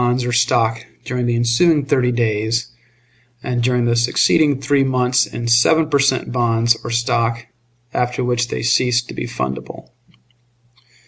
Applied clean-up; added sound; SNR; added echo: none; none; none; none.